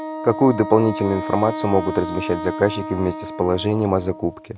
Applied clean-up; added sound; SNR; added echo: none; Wind instrument, woodwind instrument; 9 dB; none.